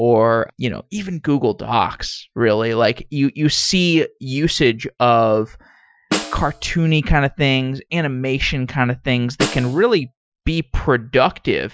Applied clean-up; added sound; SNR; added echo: classical method Wiener filter.